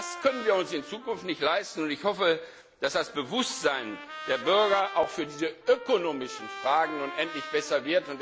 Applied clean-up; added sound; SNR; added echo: none; Trumpet; 13 dB; none.